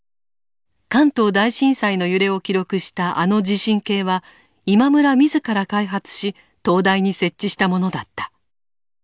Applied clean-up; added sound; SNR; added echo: none; none; none; none.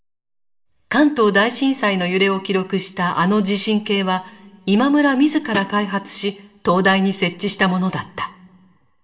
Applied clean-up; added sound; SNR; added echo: none; Snare drum; 9 dB; reverberation time 1.1 s.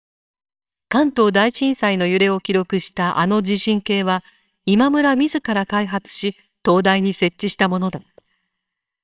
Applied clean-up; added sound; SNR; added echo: neural separator model SepFormer WHAMR!.